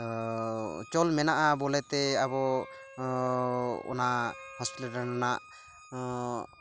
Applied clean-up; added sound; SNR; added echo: none; Wind instrument, woodwind instrument + Wind instrument, woodwind instrument; 18 dB; none.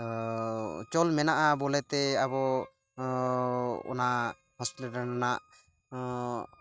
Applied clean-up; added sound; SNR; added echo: neural mask model RNNoise.